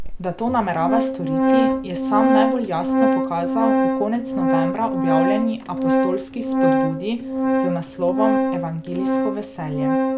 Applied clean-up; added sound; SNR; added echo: none; Organ; -4 dB; none.